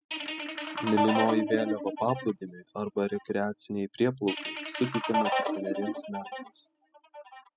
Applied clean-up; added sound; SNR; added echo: classical method spectral subtraction.